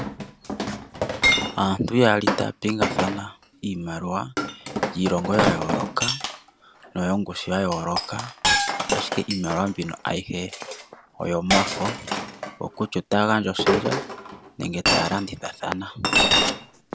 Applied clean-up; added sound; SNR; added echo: none; Chink, clink; 0 dB; none.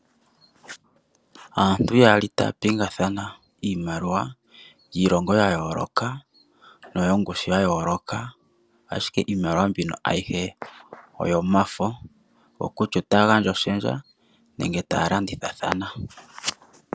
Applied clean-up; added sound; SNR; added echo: none; none; none; none.